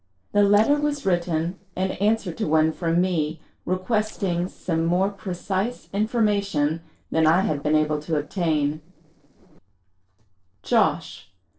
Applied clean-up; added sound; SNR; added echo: neural separator model SepFormer DNS4.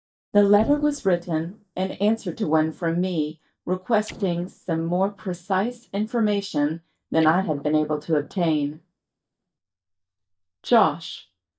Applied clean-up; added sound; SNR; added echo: neural mask model DeepFilterNet 3.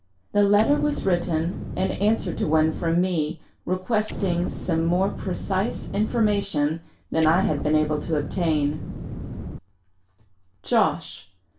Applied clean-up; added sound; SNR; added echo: none; Explosion; 7 dB; reverberation time 0.3 s.